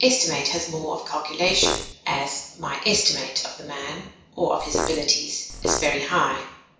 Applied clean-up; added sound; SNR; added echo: none; Fart; 3 dB; reverberation time 0.6 s.